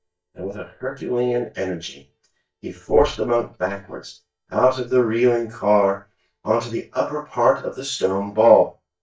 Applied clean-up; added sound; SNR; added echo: neural mask model DeepFilterNet 3.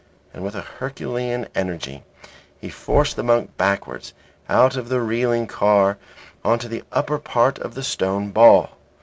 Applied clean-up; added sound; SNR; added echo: none; none; none; none.